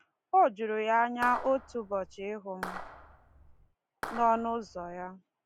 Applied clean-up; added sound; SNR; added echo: none; Clapping; 12 dB; none.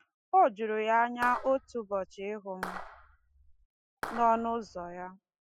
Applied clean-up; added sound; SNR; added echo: classical method spectral subtraction.